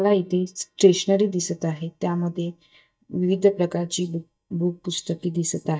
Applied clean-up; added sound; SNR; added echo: neural mask model DeepFilterNet 3.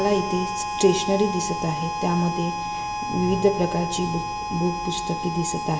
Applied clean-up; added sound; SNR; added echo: none; Harmonica; 4 dB; reverberation time 2.6 s.